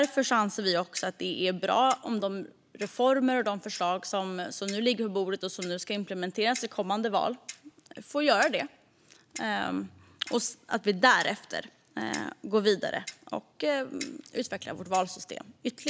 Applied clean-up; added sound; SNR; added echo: none; Clock; 19 dB; none.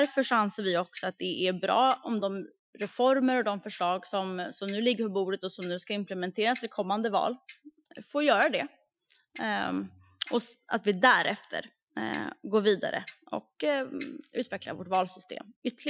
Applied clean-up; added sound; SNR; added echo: classical method Wiener filter.